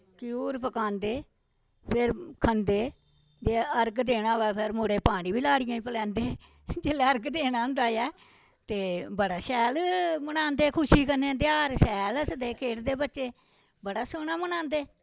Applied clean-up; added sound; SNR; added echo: none; none; none; none.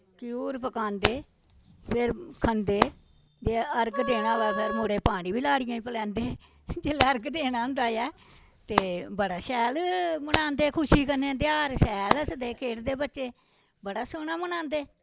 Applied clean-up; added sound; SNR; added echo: none; Wind instrument, woodwind instrument + Hands; 6 dB; none.